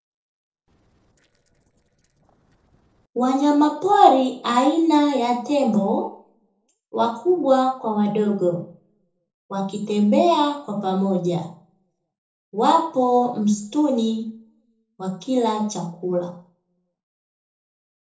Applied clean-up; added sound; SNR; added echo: neural separator model SepFormer DNS4.